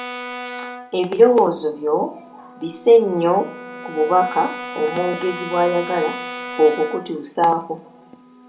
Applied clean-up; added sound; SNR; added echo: none; Brass instrument; 13 dB; reverberation time 0.7 s.